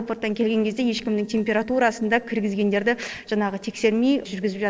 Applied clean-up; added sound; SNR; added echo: neural separator model SepFormer DNS4.